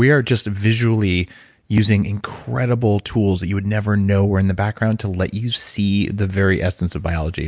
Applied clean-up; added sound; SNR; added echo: none; none; none; none.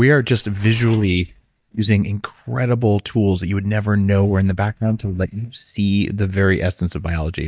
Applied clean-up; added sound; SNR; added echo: neural mask model DeepFilterNet 3.